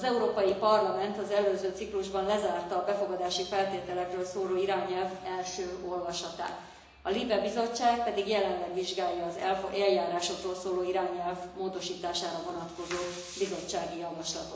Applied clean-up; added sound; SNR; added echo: none; none; none; reverberation time 1.0 s.